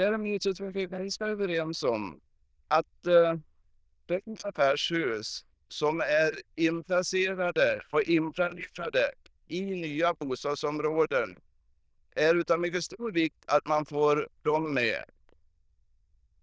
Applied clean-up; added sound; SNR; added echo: neural diffusion model UNIVERSE++.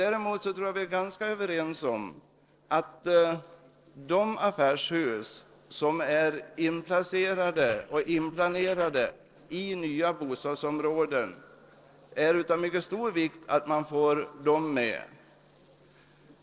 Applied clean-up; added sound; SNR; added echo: neural separator model SepFormer DNS4.